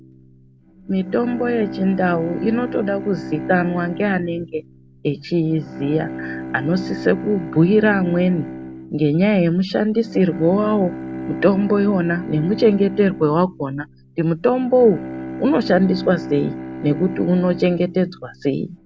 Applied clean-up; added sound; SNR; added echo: none; Bowed string instrument; 12 dB; none.